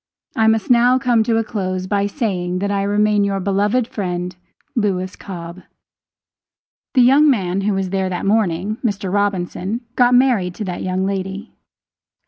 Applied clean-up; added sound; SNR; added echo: none; none; none; none.